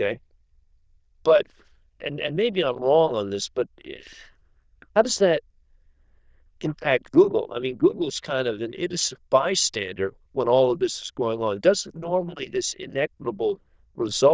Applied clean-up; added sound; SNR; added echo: neural diffusion model UNIVERSE++.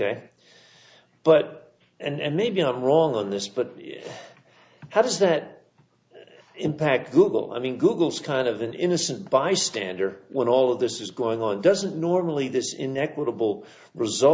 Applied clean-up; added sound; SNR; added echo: none; none; none; none.